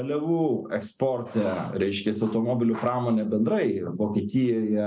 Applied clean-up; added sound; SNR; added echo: none; Writing; 19 dB; none.